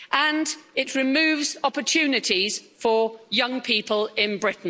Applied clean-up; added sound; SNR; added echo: none; none; none; none.